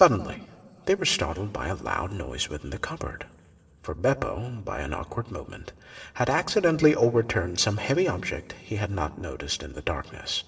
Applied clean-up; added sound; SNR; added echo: none; none; none; reverberation time 2.7 s.